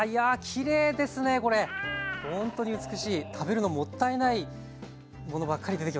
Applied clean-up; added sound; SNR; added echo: none; Meow; 10 dB; none.